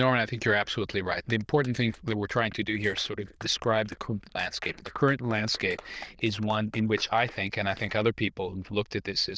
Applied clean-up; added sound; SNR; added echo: neural diffusion model UNIVERSE++.